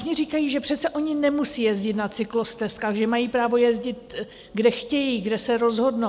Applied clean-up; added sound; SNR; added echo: none; none; none; none.